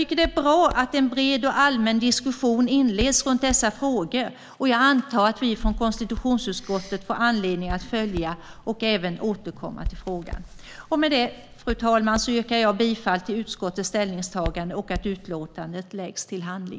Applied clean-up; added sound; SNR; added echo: none; Hands; 14 dB; none.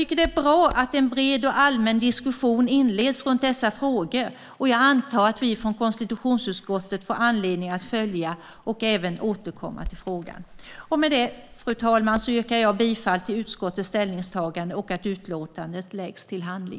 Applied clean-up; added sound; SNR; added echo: neural mask model Resemble Enhance denoiser.